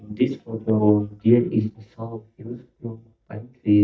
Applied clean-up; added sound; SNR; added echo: neural mask model DeepFilterNet 3.